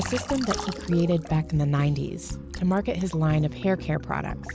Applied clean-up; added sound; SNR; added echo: none; Liquid; 15 dB; none.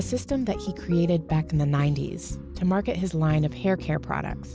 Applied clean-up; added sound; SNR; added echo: none; none; none; none.